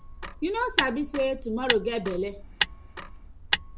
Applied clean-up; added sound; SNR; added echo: none; Motor vehicle (road); 2 dB; none.